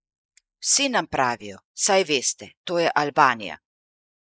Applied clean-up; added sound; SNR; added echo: neural mask model Resemble Enhance denoiser.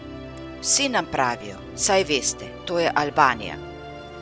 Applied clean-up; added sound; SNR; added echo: none; Musical instrument; 13 dB; none.